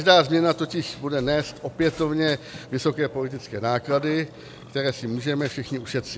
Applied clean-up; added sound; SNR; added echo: none; Burping, eructation; 19 dB; none.